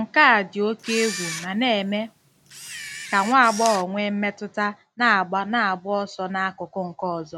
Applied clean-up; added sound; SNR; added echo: none; Camera; 12 dB; none.